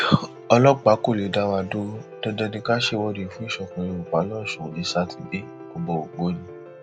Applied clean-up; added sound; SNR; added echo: none; Piano; 17 dB; none.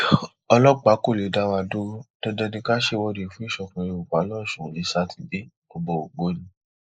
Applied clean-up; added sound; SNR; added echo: neural mask model Resemble Enhance denoiser.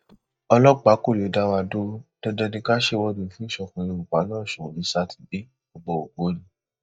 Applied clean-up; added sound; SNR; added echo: neural mask model DeepFilterNet 3.